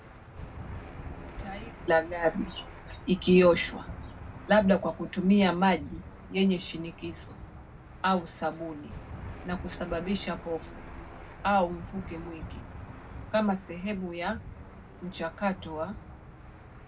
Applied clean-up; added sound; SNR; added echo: none; Engine / Aircraft; 14 dB; reverberation time 0.3 s.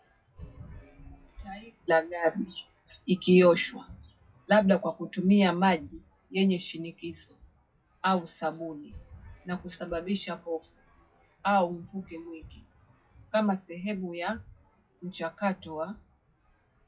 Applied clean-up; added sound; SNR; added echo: classical method WPE with log-MMSE.